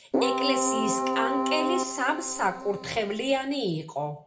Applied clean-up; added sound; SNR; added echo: none; Keyboard (musical); 0 dB; reverberation time 0.3 s.